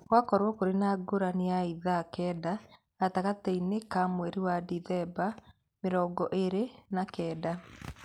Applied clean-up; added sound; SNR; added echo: none; none; none; none.